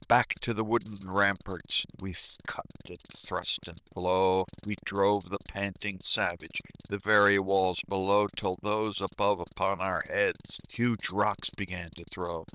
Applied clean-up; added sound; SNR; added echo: neural diffusion model UNIVERSE++.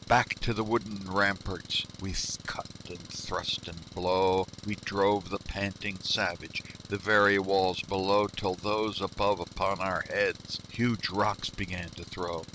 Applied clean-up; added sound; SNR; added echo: none; Engine; 16 dB; none.